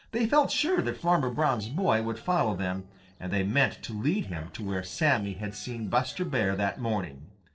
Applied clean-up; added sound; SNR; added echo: neural separator model SepFormer DNS4.